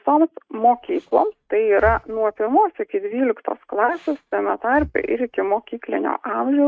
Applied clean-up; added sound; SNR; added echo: neural mask model RNNoise.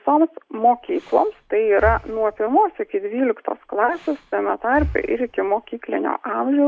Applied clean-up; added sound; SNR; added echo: none; Breathing; 15 dB; none.